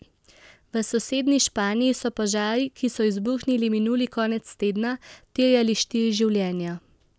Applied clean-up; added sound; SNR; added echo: none; none; none; none.